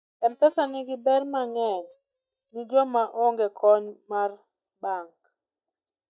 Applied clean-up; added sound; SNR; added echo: neural mask model DeepFilterNet 3.